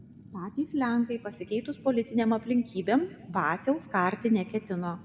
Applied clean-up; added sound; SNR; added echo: none; Fire; 20 dB; reverberation time 1.1 s.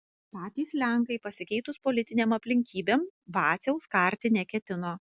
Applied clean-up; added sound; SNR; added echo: none; none; none; none.